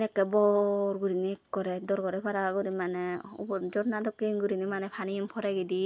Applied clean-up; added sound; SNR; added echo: none; none; none; none.